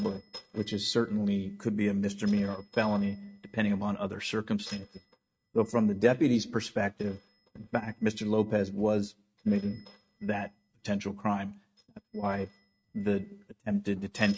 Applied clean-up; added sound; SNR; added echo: neural mask model RNNoise.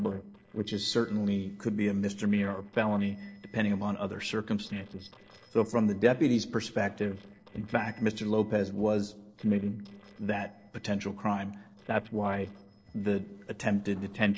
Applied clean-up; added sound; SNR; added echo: neural separator model SepFormer DNS4.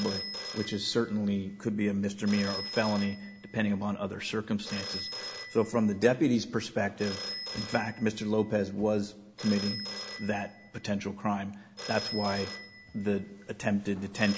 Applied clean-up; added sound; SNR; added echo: none; Telephone; 12 dB; none.